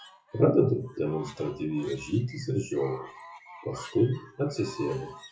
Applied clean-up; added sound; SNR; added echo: classical method WPE with log-MMSE.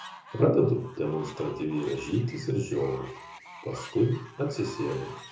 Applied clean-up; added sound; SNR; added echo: none; Fowl; 17 dB; reverberation time 0.6 s.